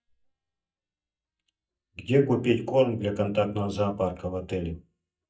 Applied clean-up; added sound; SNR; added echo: neural mask model DeepFilterNet 3.